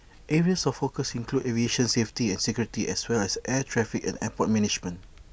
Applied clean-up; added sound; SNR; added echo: none; none; none; none.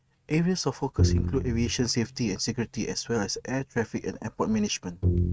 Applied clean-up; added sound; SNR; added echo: neural mask model RNNoise.